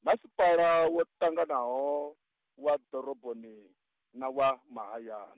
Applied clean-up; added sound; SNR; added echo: none; none; none; none.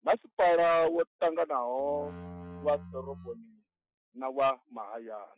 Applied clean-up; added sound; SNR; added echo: classical method Wiener filter.